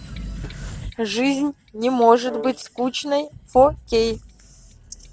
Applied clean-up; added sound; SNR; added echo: none; Brass instrument; 16 dB; none.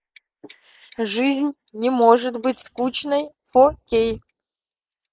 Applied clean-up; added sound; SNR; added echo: neural mask model Resemble Enhance denoiser.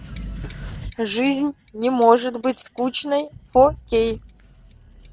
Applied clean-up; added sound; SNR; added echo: none; none; none; none.